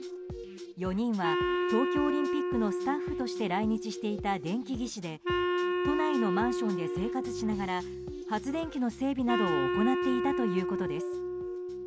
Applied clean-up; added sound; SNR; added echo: none; Wind instrument, woodwind instrument; 0 dB; none.